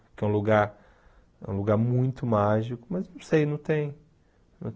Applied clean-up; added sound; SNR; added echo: none; none; none; none.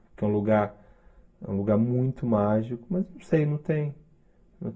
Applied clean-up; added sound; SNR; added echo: none; none; none; reverberation time 0.2 s.